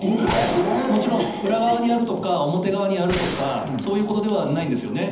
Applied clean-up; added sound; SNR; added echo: none; Gunshot, gunfire; 12 dB; reverberation time 0.8 s.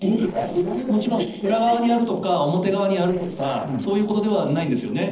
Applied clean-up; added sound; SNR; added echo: neural separator model SepFormer DNS4.